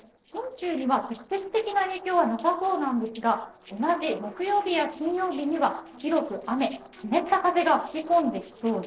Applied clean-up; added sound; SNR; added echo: neural separator model SepFormer DNS4.